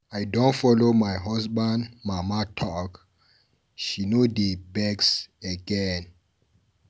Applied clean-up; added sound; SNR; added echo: none; none; none; none.